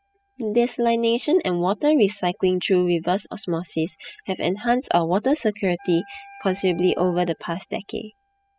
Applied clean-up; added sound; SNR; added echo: classical method spectral subtraction.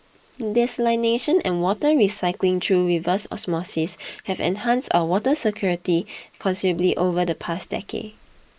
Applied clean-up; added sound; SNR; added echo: neural mask model Resemble Enhance denoiser.